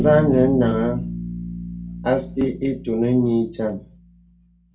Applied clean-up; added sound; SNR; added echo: none; Bass guitar; 8 dB; reverberation time 0.2 s.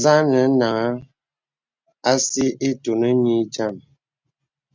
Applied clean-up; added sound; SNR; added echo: none; none; none; none.